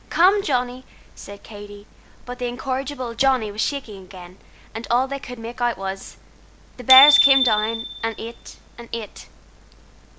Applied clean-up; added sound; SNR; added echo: none; Bicycle bell; -2 dB; none.